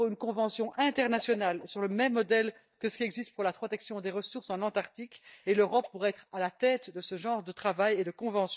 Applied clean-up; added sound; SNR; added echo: neural mask model DeepFilterNet 3.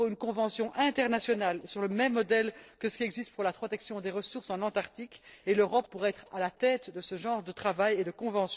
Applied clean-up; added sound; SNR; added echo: neural separator model SepFormer DNS4.